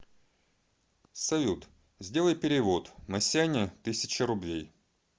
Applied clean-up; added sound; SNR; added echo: none; none; none; none.